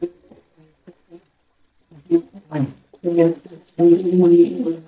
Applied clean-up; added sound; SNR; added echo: neural mask model DeepFilterNet 3.